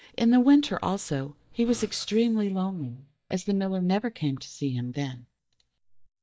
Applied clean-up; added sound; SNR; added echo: neural mask model DeepFilterNet 3.